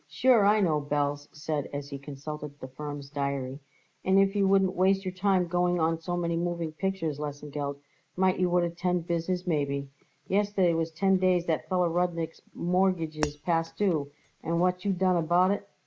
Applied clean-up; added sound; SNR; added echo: none; Shatter; 13 dB; none.